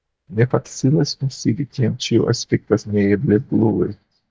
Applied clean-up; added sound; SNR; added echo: neural mask model DeepFilterNet 3.